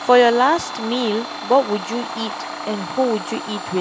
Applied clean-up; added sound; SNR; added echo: none; Domestic sounds, home sounds; 10 dB; none.